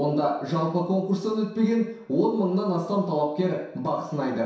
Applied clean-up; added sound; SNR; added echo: none; none; none; reverberation time 0.7 s.